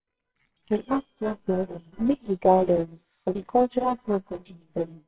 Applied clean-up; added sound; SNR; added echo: neural separator model SepFormer WHAMR!.